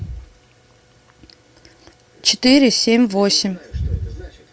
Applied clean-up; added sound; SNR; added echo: none; none; none; none.